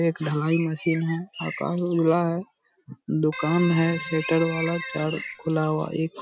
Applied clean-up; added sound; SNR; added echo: none; Keyboard (musical) + Bird; 11 dB; none.